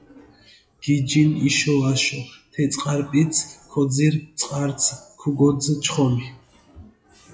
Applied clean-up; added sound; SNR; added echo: classical method WPE with log-MMSE.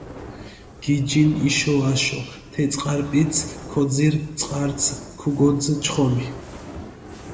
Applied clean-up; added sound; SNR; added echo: none; Fire; 15 dB; reverberation time 1.0 s.